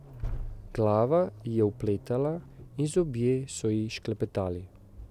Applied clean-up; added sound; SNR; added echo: none; Accelerating, revving, vroom; 13 dB; none.